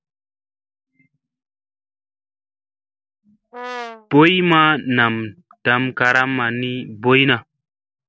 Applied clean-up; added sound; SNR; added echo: none; Brass instrument; 13 dB; none.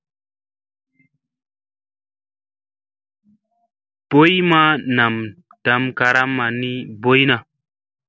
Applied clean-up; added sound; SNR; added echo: none; none; none; none.